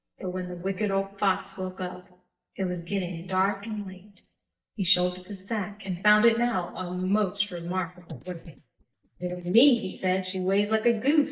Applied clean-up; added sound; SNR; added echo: neural mask model DeepFilterNet 3.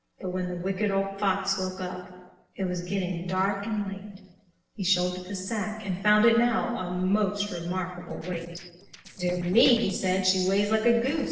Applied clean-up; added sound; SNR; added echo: neural separator model SepFormer DNS4.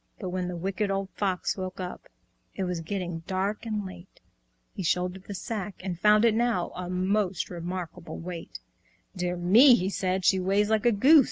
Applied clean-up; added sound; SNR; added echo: none; none; none; none.